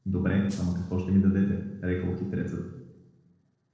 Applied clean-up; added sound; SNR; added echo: neural separator model SepFormer DNS4.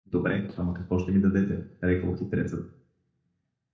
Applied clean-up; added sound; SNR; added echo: neural mask model DeepFilterNet 3.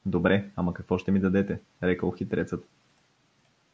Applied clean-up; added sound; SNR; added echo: none; none; none; none.